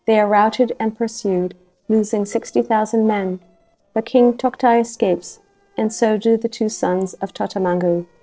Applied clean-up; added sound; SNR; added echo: neural separator model SepFormer DNS4.